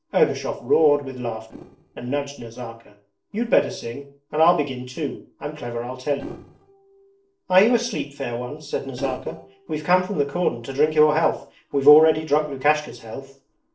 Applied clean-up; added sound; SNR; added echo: neural separator model SepFormer DNS4.